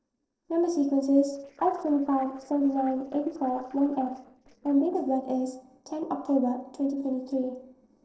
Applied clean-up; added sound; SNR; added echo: neural separator model SepFormer DNS4.